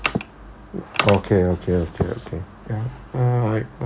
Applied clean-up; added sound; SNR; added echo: none; none; none; none.